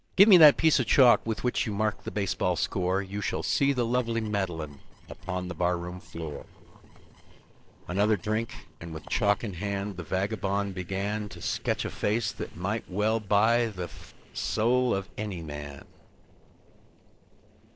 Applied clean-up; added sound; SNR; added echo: neural separator model SepFormer DNS4.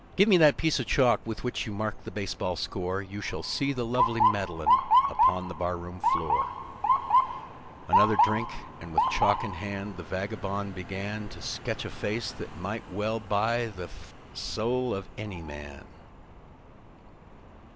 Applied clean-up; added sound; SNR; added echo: none; Motor vehicle (road) / Siren; 0 dB; none.